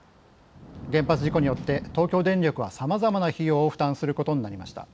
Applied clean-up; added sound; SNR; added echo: none; Thunder / Rain; 14 dB; none.